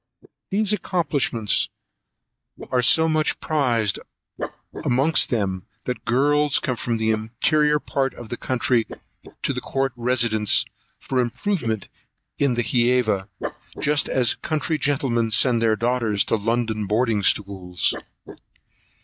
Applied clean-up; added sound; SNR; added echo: neural mask model DeepFilterNet 3.